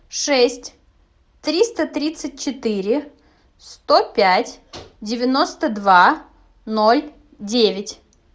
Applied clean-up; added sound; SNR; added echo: none; none; none; none.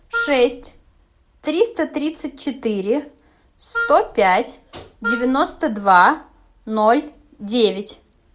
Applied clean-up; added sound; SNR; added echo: none; Wind instrument, woodwind instrument; 8 dB; none.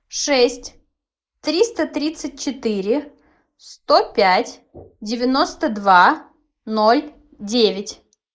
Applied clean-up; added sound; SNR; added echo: neural mask model Resemble Enhance denoiser.